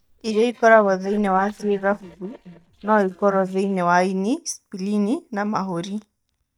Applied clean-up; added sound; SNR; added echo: neural mask model DeepFilterNet 3.